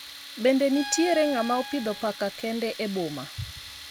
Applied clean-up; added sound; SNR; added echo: none; Tools + Bowed string instrument; 12 dB; none.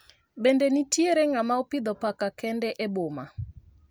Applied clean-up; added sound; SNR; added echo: none; none; none; none.